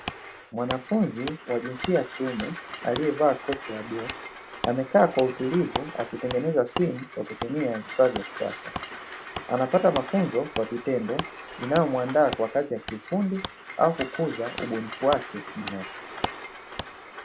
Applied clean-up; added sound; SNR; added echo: none; Wood + Train; 10 dB; none.